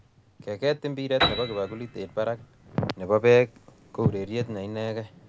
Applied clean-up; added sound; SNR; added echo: none; Piano; 10 dB; none.